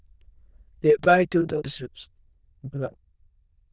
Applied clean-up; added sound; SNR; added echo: neural diffusion model UNIVERSE++.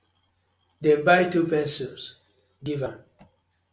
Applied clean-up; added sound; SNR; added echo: none; none; none; none.